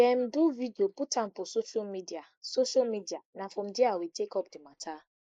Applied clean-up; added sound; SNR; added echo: neural mask model Resemble Enhance denoiser.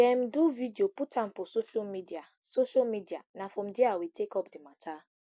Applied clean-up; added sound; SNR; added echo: none; none; none; none.